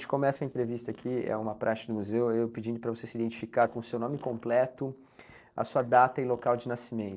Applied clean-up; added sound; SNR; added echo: neural separator model SepFormer DNS4.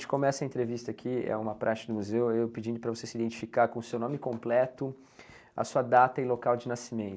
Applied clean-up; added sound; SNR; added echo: none; none; none; none.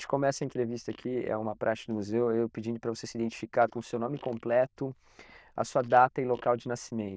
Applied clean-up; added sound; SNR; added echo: neural diffusion model UNIVERSE++.